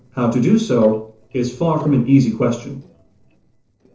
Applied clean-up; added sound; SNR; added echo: neural separator model SepFormer DNS4.